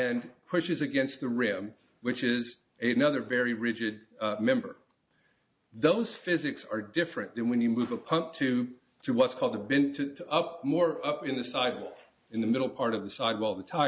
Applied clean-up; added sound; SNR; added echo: none; none; none; none.